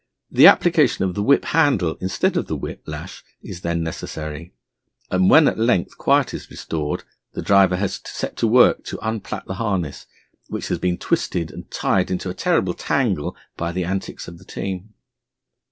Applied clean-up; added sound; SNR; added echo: none; none; none; none.